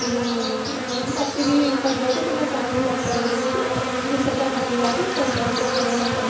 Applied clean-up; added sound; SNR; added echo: none; Insect; 0 dB; reverberation time 0.7 s.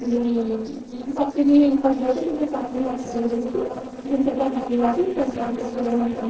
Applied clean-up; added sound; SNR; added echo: neural separator model SepFormer DNS4.